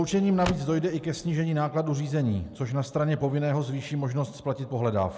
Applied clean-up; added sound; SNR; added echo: none; Car; 12 dB; none.